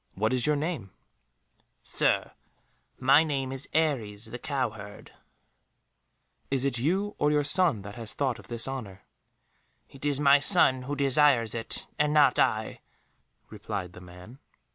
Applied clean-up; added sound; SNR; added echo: none; none; none; none.